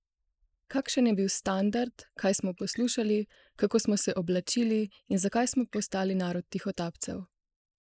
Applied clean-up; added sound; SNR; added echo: neural mask model Resemble Enhance denoiser.